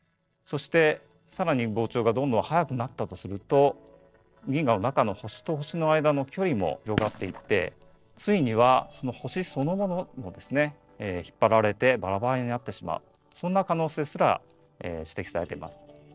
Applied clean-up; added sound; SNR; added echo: neural separator model SepFormer DNS4.